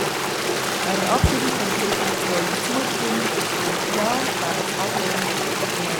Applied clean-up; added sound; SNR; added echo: none; Stream; -5 dB; none.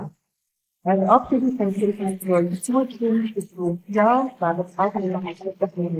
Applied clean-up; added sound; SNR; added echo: neural mask model Resemble Enhance denoiser.